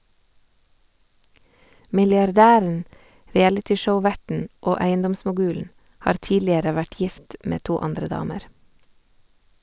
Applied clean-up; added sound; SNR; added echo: none; none; none; none.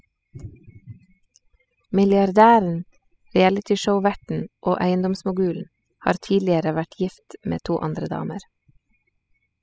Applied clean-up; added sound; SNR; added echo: classical method spectral subtraction.